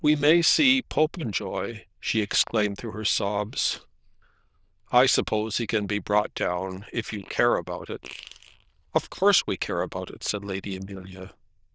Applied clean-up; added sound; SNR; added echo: neural diffusion model UNIVERSE++.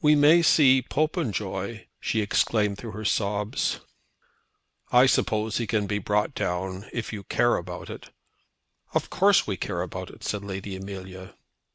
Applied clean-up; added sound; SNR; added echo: none; none; none; none.